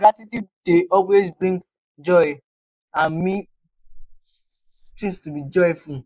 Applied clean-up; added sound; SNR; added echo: neural mask model Resemble Enhance denoiser.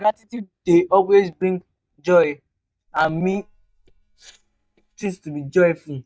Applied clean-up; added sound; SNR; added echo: neural mask model DeepFilterNet 3.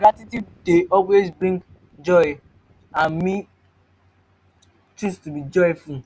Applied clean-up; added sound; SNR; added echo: none; none; none; none.